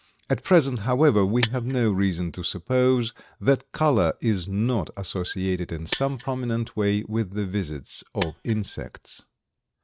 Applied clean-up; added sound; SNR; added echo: neural mask model RNNoise.